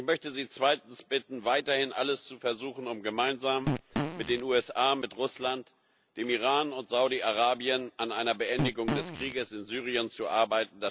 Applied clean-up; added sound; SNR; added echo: none; Fart; 4 dB; none.